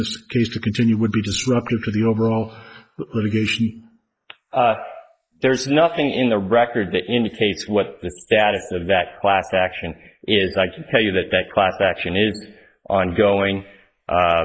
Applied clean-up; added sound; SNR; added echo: neural mask model Resemble Enhance denoiser.